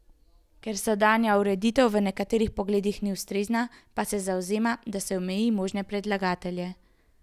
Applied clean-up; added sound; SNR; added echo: none; none; none; none.